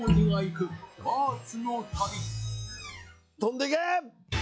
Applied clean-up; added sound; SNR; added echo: classical method log-MMSE.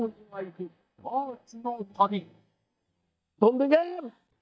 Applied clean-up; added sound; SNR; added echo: neural mask model DeepFilterNet 3.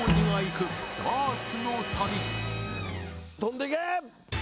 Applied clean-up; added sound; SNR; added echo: none; Bowed string instrument; -1 dB; none.